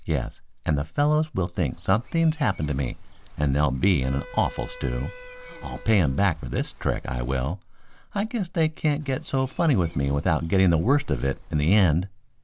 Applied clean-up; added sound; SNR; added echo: none; Wind instrument, woodwind instrument + Walk, footsteps / Insect; 20 dB; none.